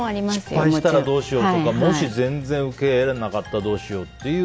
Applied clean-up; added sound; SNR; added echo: none; none; none; none.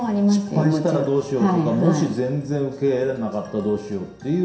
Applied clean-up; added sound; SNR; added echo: none; none; none; reverberation time 0.7 s.